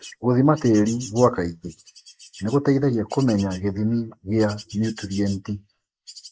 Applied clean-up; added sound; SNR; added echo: neural mask model Resemble Enhance denoiser.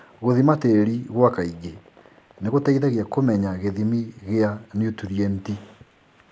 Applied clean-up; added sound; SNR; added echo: none; none; none; none.